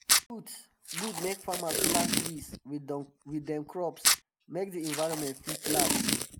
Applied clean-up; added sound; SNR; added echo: none; Packing tape, duct tape; -4 dB; none.